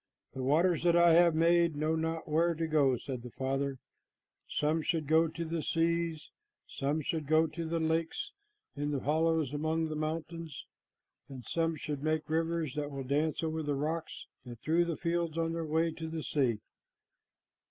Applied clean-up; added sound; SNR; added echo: none; none; none; none.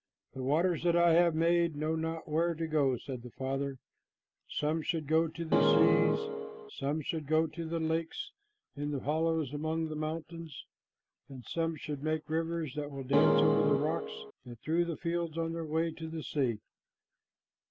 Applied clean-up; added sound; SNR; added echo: none; Keyboard (musical); -4 dB; none.